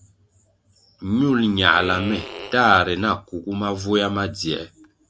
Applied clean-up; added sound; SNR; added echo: none; Fart; 15 dB; none.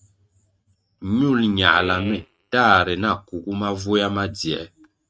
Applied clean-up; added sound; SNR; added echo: neural mask model RNNoise.